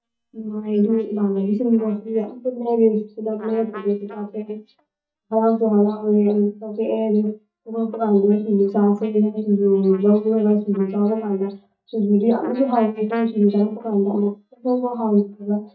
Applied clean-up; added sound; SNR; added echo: neural mask model DeepFilterNet 3.